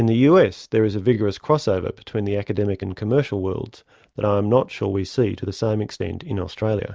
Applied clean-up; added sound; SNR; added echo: none; none; none; none.